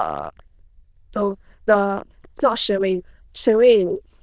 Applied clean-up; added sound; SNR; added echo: neural diffusion model UNIVERSE++.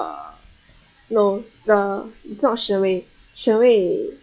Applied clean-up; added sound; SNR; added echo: classical method log-MMSE.